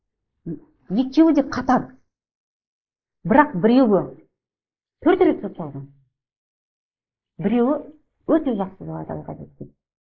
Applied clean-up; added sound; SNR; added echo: neural mask model Resemble Enhance denoiser.